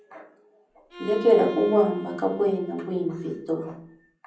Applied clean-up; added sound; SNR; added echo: none; Bowed string instrument; 16 dB; reverberation time 0.6 s.